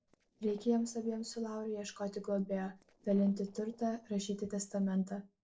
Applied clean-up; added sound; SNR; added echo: neural separator model SepFormer DNS4.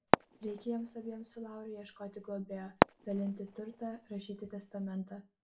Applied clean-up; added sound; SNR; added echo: none; Fireworks; -5 dB; reverberation time 0.2 s.